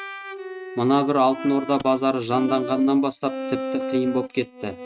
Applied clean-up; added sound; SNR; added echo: neural mask model RNNoise.